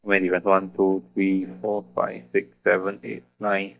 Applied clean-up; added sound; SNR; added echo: neural mask model DeepFilterNet 3.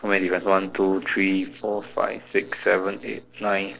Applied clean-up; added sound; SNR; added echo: neural separator model SepFormer DNS4.